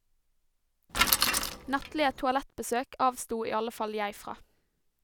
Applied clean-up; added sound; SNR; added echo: none; Bicycle; -4 dB; none.